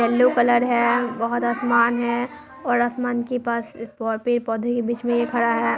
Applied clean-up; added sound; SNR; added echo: none; none; none; none.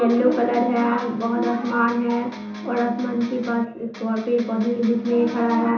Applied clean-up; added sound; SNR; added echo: none; Electric guitar; 12 dB; reverberation time 0.6 s.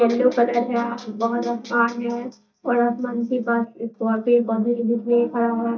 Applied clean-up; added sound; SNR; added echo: neural mask model DeepFilterNet 3.